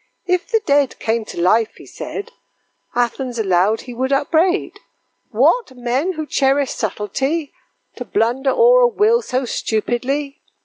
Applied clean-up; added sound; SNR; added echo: none; none; none; none.